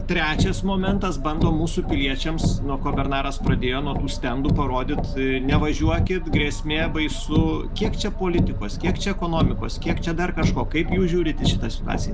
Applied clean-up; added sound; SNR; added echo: none; Car; -2 dB; none.